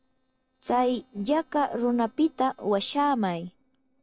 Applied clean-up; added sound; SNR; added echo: neural separator model SepFormer DNS4.